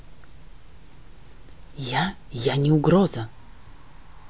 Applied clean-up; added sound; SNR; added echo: none; none; none; none.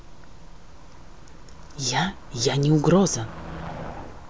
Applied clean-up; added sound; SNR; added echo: none; Motor vehicle (road); 16 dB; none.